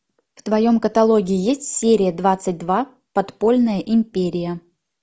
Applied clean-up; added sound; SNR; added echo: none; none; none; none.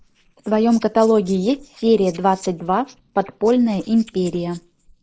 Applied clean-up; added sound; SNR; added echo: neural mask model Resemble Enhance denoiser.